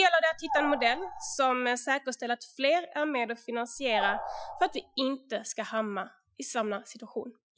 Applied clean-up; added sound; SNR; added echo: classical method Wiener filter.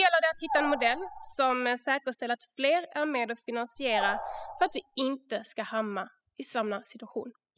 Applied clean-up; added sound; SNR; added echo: classical method spectral subtraction.